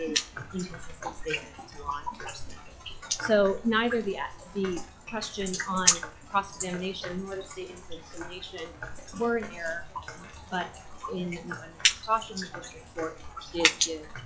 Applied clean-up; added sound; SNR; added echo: classical method log-MMSE.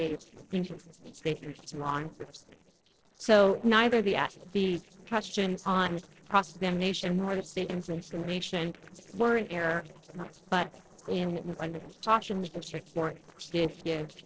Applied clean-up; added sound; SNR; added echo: neural separator model SepFormer DNS4.